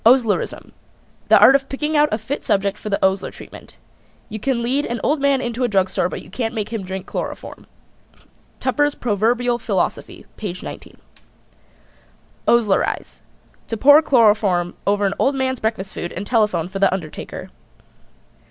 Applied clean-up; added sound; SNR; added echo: none; none; none; none.